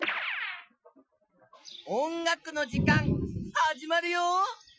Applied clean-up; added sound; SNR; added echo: classical method Wiener filter.